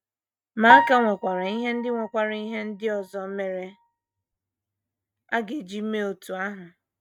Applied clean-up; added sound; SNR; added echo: neural mask model RNNoise.